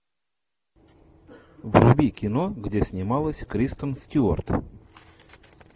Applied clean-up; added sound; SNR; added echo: none; none; none; none.